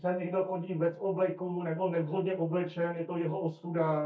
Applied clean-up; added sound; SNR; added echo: neural mask model DeepFilterNet 3.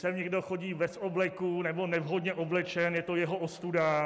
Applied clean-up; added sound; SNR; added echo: none; none; none; none.